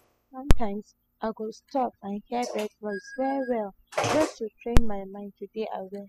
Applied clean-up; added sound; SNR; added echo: classical method spectral subtraction.